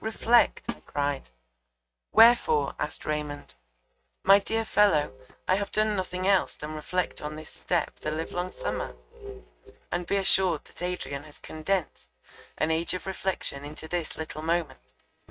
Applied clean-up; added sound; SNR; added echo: neural mask model RNNoise.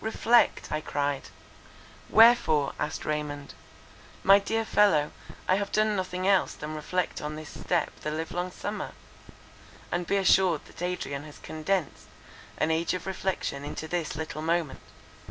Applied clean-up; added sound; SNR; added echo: none; none; none; none.